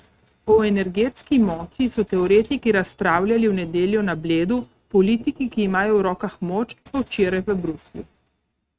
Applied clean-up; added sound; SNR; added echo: neural mask model RNNoise.